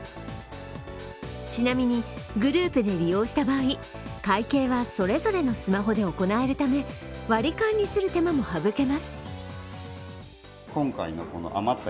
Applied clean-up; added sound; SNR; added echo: none; none; none; none.